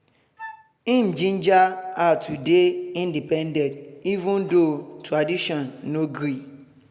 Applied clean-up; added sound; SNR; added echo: none; Wind instrument, woodwind instrument; 19 dB; none.